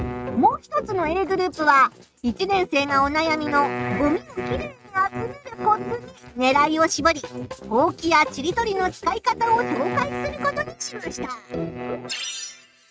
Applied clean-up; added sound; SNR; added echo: neural mask model RNNoise.